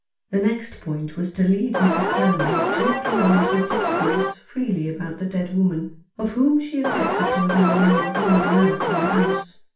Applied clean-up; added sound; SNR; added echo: none; Alarm; -1 dB; reverberation time 0.3 s.